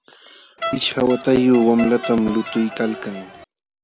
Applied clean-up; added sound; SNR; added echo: none; Crowd; 12 dB; none.